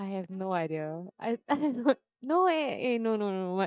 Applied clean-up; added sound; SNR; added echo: neural mask model DeepFilterNet 3.